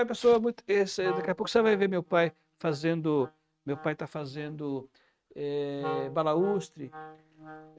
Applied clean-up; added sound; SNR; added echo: neural mask model RNNoise.